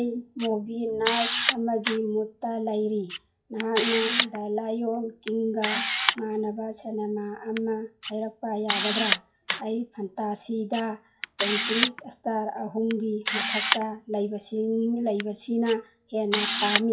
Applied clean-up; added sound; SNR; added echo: classical method WPE with log-MMSE.